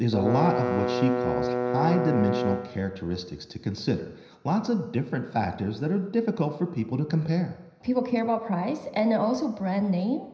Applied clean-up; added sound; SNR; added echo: none; Bowed string instrument; 1 dB; reverberation time 0.9 s.